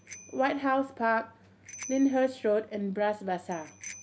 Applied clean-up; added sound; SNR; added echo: none; Bicycle bell; 19 dB; none.